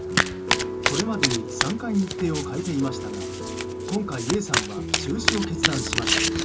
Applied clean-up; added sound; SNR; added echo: none; Domestic sounds, home sounds; 0 dB; reverberation time 0.2 s.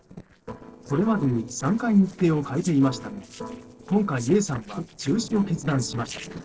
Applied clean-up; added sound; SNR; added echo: neural separator model SepFormer DNS4.